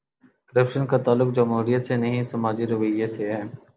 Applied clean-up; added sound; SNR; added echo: none; none; none; none.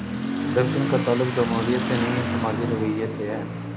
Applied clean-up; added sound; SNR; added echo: none; Motorcycle / Accelerating, revving, vroom; 2 dB; none.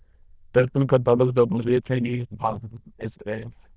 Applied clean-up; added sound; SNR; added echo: neural diffusion model UNIVERSE++.